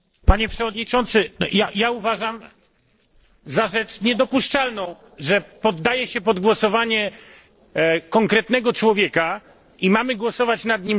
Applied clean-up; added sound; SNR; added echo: neural separator model SepFormer DNS4.